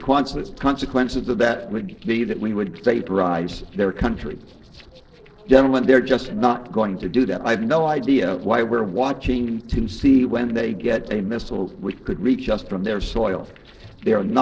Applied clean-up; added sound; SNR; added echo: neural separator model SepFormer DNS4.